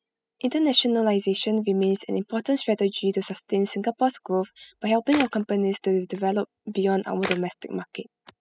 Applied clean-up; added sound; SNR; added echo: classical method spectral subtraction.